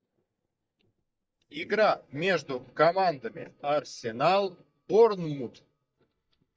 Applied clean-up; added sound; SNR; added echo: neural mask model DeepFilterNet 3.